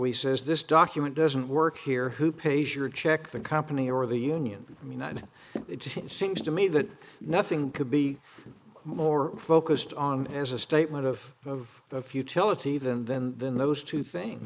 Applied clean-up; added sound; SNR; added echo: neural mask model Resemble Enhance denoiser.